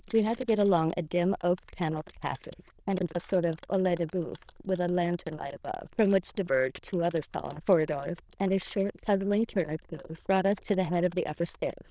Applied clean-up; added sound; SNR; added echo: neural diffusion model UNIVERSE++.